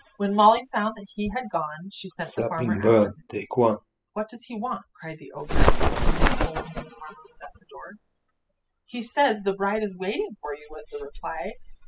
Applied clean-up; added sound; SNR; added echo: classical method spectral subtraction.